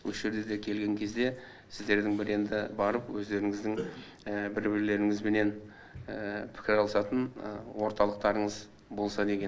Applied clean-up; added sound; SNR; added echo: none; none; none; none.